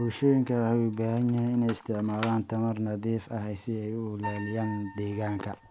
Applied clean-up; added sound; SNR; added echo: none; Piano; 19 dB; none.